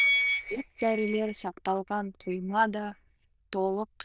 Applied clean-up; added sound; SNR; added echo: neural diffusion model UNIVERSE++.